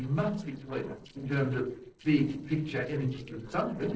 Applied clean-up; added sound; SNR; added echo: neural separator model SepFormer DNS4.